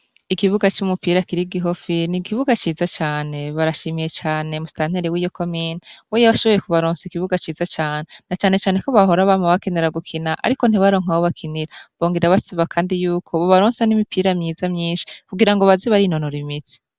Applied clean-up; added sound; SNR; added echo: none; none; none; none.